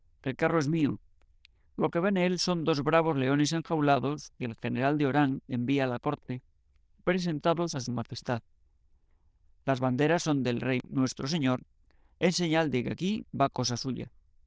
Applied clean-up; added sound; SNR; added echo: neural diffusion model UNIVERSE++.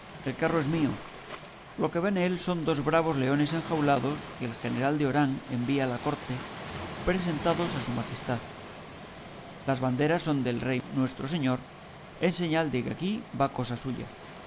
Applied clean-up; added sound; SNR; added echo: none; Waves, surf; 12 dB; none.